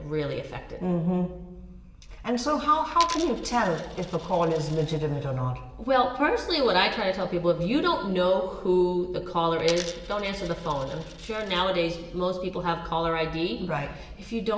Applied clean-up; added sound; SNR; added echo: none; Coin (dropping); 15 dB; reverberation time 1.2 s.